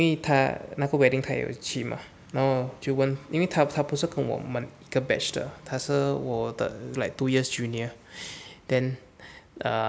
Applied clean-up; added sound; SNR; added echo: none; none; none; none.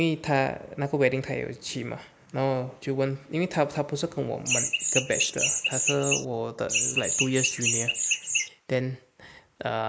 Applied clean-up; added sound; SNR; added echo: neural mask model Resemble Enhance denoiser.